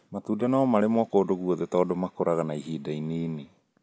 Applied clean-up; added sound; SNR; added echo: none; none; none; none.